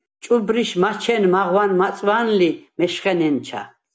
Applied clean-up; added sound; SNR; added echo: none; none; none; none.